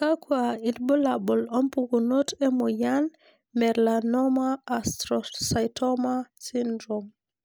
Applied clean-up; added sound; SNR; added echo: none; none; none; none.